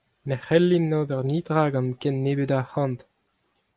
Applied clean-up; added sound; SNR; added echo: none; none; none; none.